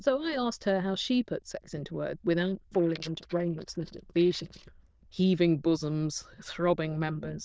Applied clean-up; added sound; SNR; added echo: neural diffusion model UNIVERSE++.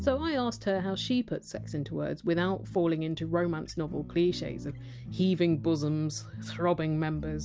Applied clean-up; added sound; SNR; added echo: none; none; none; none.